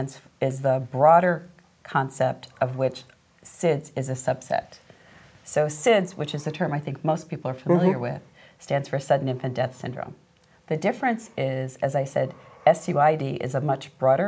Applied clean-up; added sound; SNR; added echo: none; none; none; none.